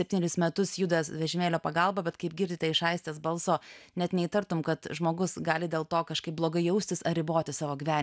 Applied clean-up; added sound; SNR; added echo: none; none; none; none.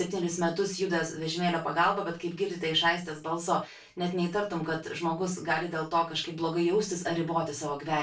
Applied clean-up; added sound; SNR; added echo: none; none; none; reverberation time 0.2 s.